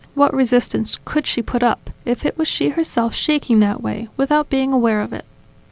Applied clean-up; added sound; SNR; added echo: none; none; none; none.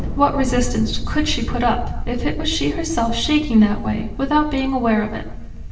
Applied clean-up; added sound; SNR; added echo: none; Thunder; 5 dB; reverberation time 0.8 s.